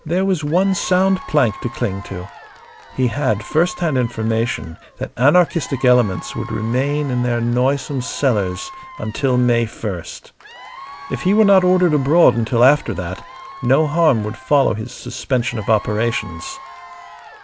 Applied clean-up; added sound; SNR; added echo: none; Applause / Crowd / Cheering; 18 dB; none.